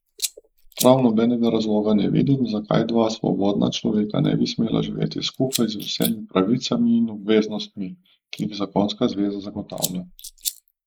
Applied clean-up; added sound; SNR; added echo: neural mask model Resemble Enhance denoiser.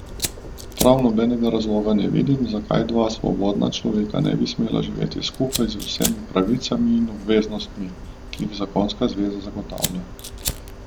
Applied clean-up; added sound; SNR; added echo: none; Train + Fire; 12 dB; none.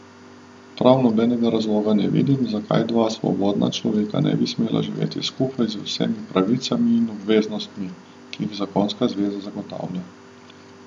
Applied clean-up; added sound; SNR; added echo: none; none; none; none.